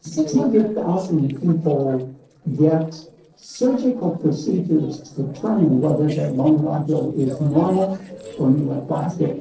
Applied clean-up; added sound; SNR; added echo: neural separator model SepFormer DNS4.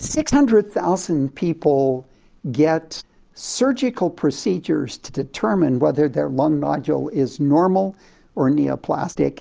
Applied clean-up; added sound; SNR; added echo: none; none; none; none.